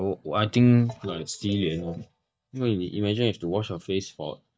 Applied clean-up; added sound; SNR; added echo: neural mask model DeepFilterNet 3.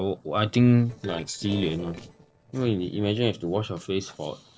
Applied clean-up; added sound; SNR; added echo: neural separator model SepFormer DNS4.